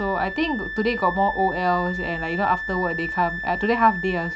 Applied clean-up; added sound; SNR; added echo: none; Wind instrument, woodwind instrument; 7 dB; none.